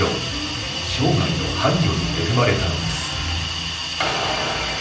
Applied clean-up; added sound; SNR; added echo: none; Hiss; 5 dB; reverberation time 0.6 s.